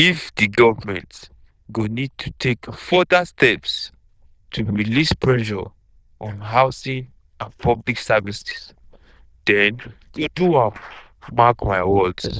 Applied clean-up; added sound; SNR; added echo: neural diffusion model UNIVERSE++.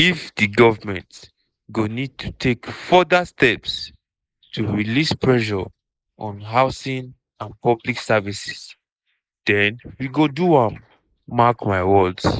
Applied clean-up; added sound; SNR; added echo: neural mask model Resemble Enhance denoiser.